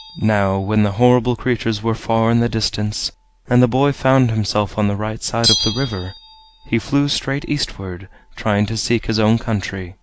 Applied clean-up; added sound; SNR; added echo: none; Bell; 13 dB; none.